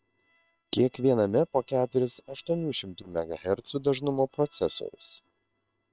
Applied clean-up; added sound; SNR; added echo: neural separator model SepFormer WHAM!.